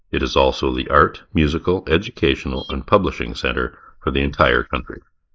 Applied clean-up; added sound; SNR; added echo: neural mask model Resemble Enhance denoiser.